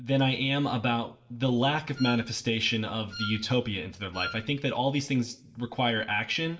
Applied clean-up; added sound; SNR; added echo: none; Wind instrument, woodwind instrument; 11 dB; reverberation time 0.4 s.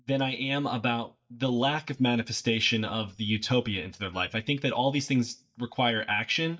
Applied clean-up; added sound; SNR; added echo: neural mask model DeepFilterNet 3.